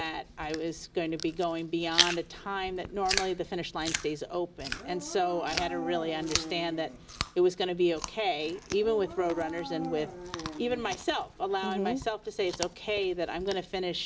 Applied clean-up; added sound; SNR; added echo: none; Chewing, mastication + Dog; 7 dB; none.